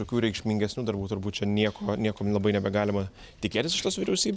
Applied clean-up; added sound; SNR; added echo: none; none; none; none.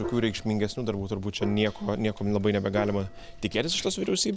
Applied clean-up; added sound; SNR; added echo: none; Gong; 12 dB; none.